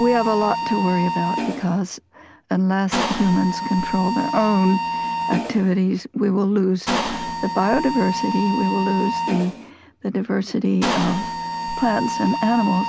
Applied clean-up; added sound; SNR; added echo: none; Mechanisms; 5 dB; none.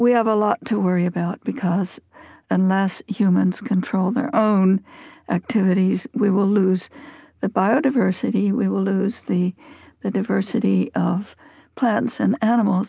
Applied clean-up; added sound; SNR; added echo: none; none; none; none.